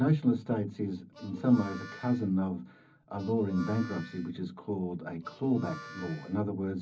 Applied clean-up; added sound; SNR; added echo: none; Harmonica; 18 dB; reverberation time 0.4 s.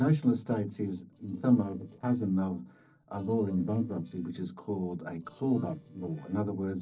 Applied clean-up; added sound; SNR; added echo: neural separator model SepFormer DNS4.